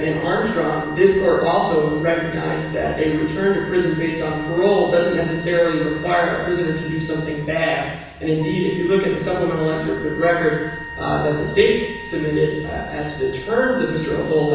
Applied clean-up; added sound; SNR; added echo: none; Wind instrument, woodwind instrument; 15 dB; reverberation time 1.1 s.